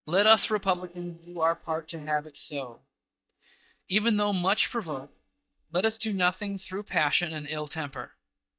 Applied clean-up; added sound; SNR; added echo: neural mask model DeepFilterNet 3.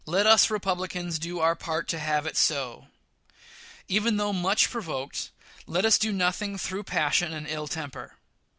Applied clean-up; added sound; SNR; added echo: none; none; none; none.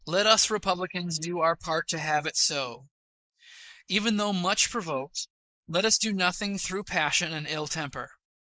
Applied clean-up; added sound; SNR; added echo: neural mask model Resemble Enhance denoiser.